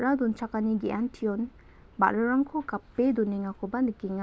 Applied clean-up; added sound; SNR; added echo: none; none; none; none.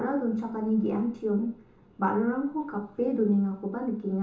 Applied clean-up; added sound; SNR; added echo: none; none; none; reverberation time 0.8 s.